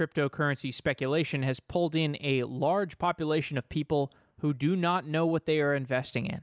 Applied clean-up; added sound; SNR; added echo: none; none; none; none.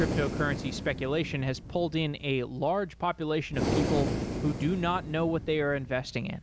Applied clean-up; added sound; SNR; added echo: none; Breathing; 5 dB; none.